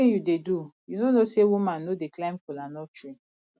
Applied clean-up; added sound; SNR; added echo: none; none; none; none.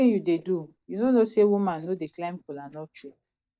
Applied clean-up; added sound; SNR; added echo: neural mask model DeepFilterNet 3.